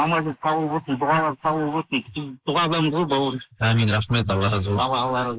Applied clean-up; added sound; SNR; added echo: neural mask model Resemble Enhance denoiser.